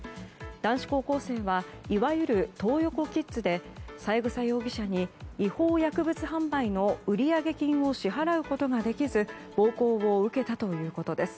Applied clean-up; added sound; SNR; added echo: none; none; none; none.